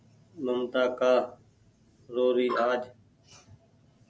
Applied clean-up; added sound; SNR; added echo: none; none; none; none.